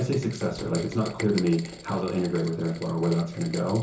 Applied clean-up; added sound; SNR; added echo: none; Rain; 14 dB; reverberation time 0.6 s.